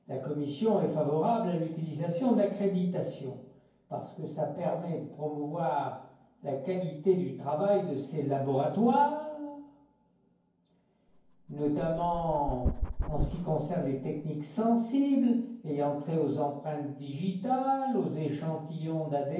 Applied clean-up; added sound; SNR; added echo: none; Dog; 5 dB; reverberation time 0.9 s.